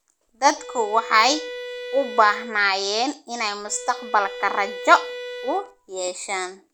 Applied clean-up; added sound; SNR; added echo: none; Bowed string instrument; 12 dB; none.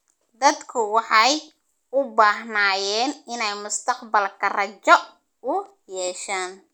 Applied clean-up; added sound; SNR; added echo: none; none; none; none.